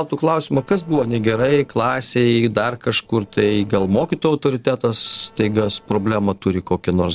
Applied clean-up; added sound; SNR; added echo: neural separator model SepFormer DNS4.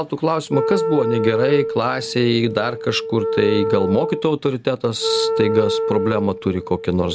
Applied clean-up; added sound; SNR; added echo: none; Wind instrument, woodwind instrument; 3 dB; none.